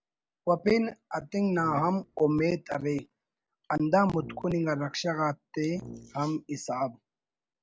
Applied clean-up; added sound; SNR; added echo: none; Brass instrument; 19 dB; none.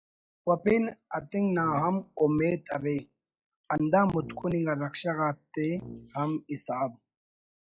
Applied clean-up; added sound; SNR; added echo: classical method log-MMSE.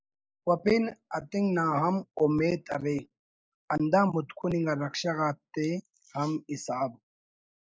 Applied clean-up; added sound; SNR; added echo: neural mask model Resemble Enhance denoiser.